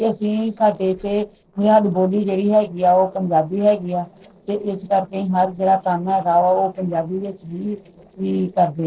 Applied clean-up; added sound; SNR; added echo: neural separator model SepFormer DNS4.